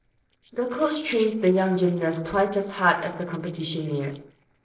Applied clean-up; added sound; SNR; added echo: neural separator model SepFormer DNS4.